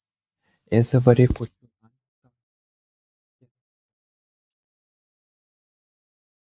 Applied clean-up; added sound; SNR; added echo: neural mask model DeepFilterNet 3.